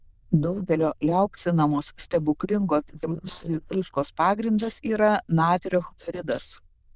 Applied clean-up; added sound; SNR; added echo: neural diffusion model UNIVERSE++.